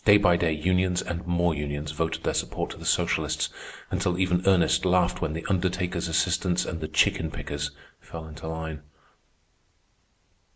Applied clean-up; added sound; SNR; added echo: none; none; none; none.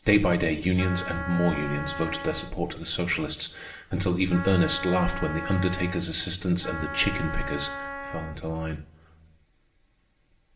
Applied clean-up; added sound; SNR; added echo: none; Wind instrument, woodwind instrument; 9 dB; reverberation time 1.3 s.